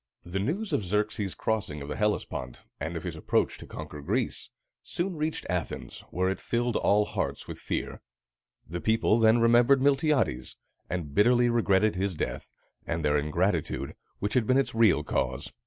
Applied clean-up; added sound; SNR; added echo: none; none; none; none.